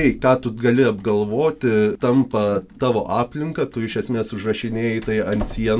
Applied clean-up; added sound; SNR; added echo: none; Door; 18 dB; none.